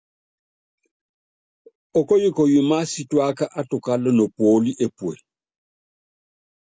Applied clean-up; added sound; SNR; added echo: none; none; none; none.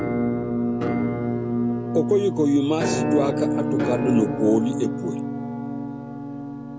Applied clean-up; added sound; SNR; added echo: none; Musical instrument; -1 dB; none.